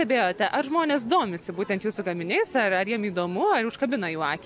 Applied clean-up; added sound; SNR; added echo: none; none; none; none.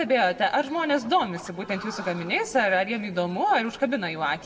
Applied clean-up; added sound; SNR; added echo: none; Scratching (performance technique); 18 dB; reverberation time 0.8 s.